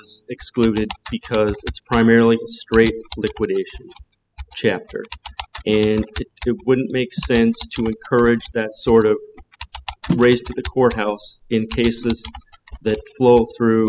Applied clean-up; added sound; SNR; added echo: classical method spectral subtraction.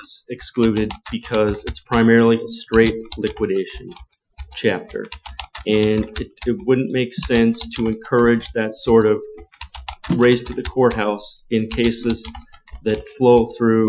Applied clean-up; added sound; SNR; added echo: classical method Wiener filter.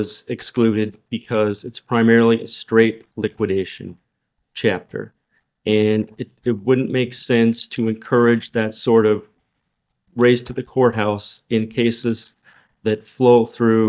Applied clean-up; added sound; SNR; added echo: neural mask model DeepFilterNet 3.